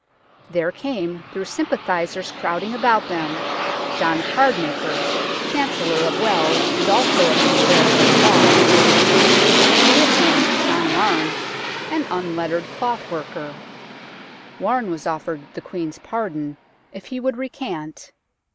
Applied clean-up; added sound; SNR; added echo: none; Aircraft; -4 dB; none.